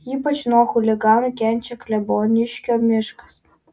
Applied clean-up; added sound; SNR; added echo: none; none; none; none.